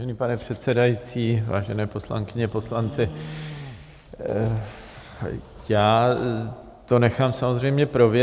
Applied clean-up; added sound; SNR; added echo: none; Livestock, farm animals, working animals; 16 dB; none.